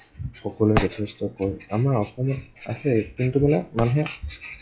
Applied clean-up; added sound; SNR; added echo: classical method log-MMSE.